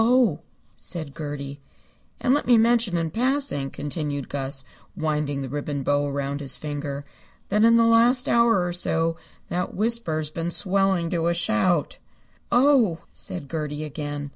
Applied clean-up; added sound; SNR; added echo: none; none; none; none.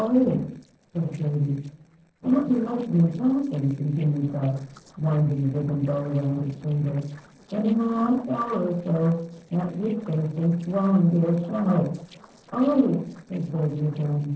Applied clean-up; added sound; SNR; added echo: neural separator model SepFormer DNS4.